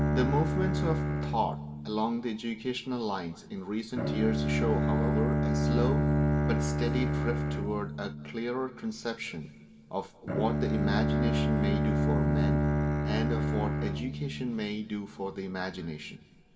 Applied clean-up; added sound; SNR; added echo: none; Bowed string instrument; -4 dB; reverberation time 2.3 s.